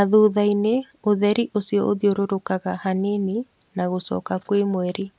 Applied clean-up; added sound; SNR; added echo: none; none; none; none.